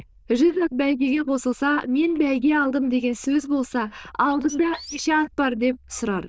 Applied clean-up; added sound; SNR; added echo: neural diffusion model UNIVERSE++.